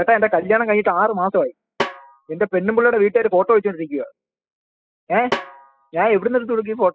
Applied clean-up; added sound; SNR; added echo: classical method spectral subtraction.